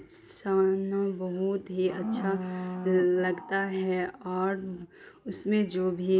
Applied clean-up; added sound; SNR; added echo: none; Livestock, farm animals, working animals; 12 dB; none.